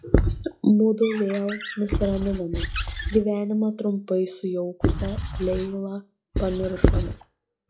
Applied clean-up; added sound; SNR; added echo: classical method log-MMSE.